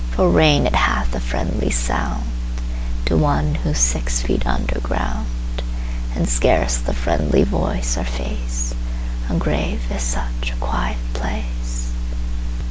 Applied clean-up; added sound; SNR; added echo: none; none; none; none.